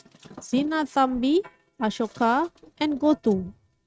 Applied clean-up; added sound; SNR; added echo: neural mask model RNNoise.